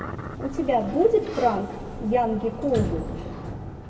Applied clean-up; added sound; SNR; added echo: none; Sliding door; 10 dB; reverberation time 1.8 s.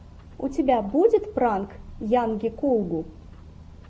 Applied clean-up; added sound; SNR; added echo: none; none; none; none.